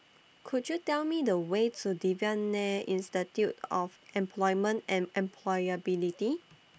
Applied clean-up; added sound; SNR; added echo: none; none; none; none.